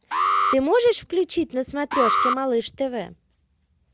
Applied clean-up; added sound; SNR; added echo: none; Alarm; 2 dB; none.